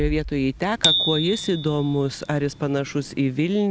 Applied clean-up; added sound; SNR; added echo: none; Bass drum + Bicycle bell; 5 dB; none.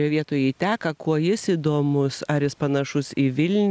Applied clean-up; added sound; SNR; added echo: none; none; none; none.